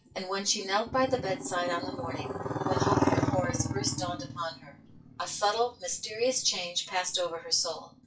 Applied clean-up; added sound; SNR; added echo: classical method WPE with log-MMSE.